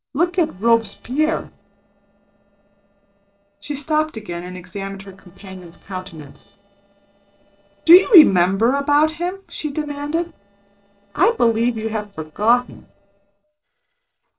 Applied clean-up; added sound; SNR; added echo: neural separator model SepFormer DNS4.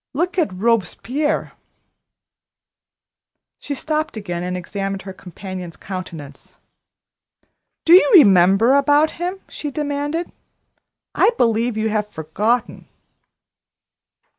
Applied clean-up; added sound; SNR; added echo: none; none; none; none.